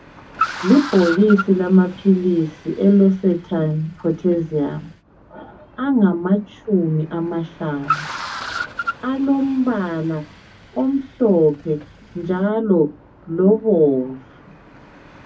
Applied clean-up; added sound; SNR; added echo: none; Car; 13 dB; reverberation time 0.3 s.